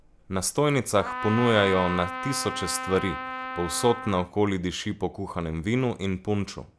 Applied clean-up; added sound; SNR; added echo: none; Trumpet; 7 dB; none.